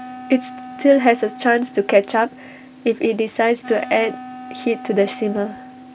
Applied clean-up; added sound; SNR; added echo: none; Wind instrument, woodwind instrument; 16 dB; none.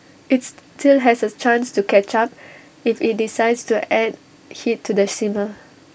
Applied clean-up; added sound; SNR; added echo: none; none; none; none.